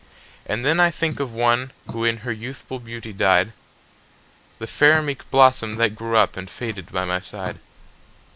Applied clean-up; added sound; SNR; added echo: neural mask model Resemble Enhance denoiser.